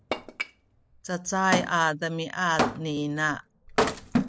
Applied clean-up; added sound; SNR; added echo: none; Wood; 2 dB; none.